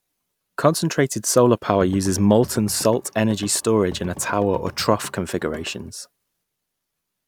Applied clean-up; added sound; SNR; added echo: none; Drum / Drum kit; 18 dB; none.